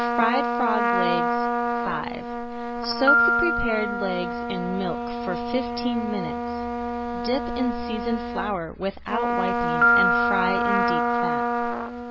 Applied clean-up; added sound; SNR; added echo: none; Trumpet + Piano; -5 dB; none.